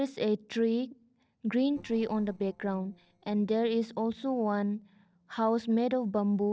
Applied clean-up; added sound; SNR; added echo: neural separator model SepFormer DNS4.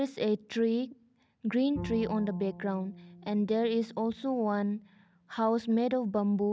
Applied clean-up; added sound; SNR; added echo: none; Bowed string instrument; 17 dB; none.